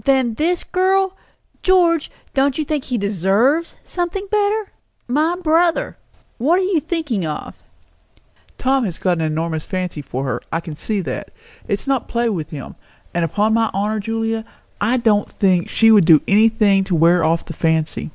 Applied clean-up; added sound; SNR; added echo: none; none; none; none.